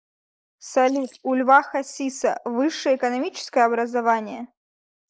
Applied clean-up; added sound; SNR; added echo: neural mask model Resemble Enhance denoiser.